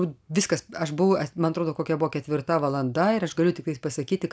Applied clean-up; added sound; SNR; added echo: none; none; none; none.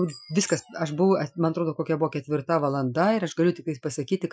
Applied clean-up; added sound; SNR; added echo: classical method Wiener filter.